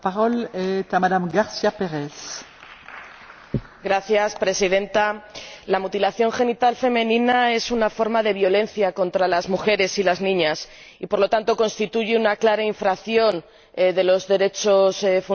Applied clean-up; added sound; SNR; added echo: none; none; none; none.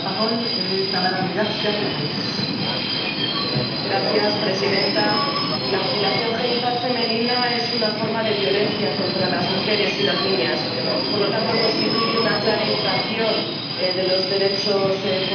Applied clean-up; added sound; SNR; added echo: none; Subway, metro, underground; 0 dB; reverberation time 0.9 s.